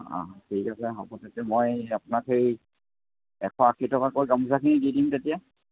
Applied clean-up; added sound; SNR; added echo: none; none; none; none.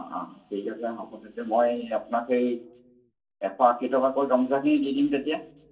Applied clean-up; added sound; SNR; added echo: none; none; none; reverberation time 0.2 s.